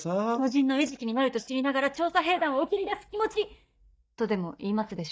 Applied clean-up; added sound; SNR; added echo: neural mask model DeepFilterNet 3.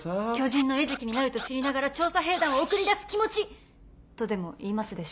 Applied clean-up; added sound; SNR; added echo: none; Scratching (performance technique); 11 dB; none.